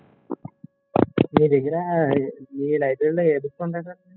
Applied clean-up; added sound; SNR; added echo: classical method spectral subtraction.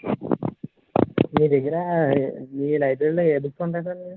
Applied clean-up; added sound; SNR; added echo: neural mask model Resemble Enhance denoiser.